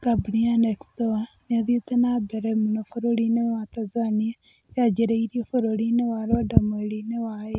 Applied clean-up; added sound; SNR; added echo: none; none; none; none.